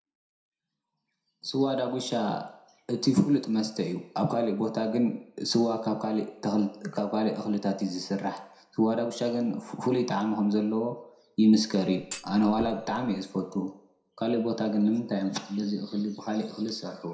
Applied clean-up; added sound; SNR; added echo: none; Thump, thud; 14 dB; reverberation time 0.5 s.